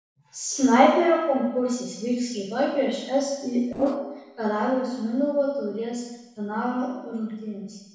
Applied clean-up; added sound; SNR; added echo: neural separator model SepFormer DNS4.